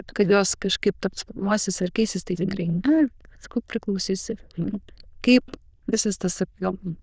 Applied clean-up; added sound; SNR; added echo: neural diffusion model UNIVERSE++.